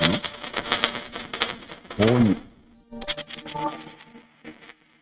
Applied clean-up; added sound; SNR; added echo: neural mask model RNNoise.